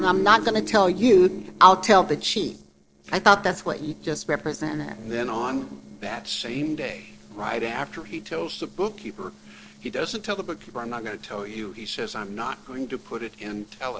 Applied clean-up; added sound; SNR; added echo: neural separator model SepFormer DNS4.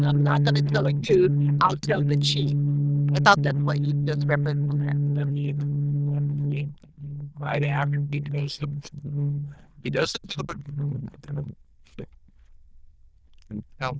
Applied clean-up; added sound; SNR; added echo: neural diffusion model UNIVERSE++.